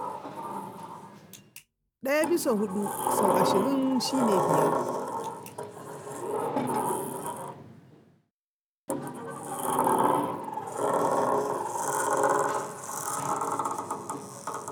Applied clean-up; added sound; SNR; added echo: none; Sliding door; -5 dB; none.